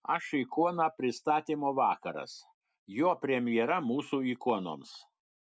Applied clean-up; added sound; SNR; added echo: none; none; none; none.